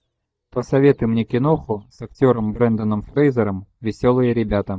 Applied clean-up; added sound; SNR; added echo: neural mask model DeepFilterNet 3.